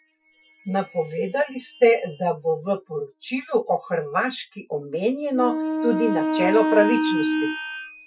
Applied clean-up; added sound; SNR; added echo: classical method Wiener filter.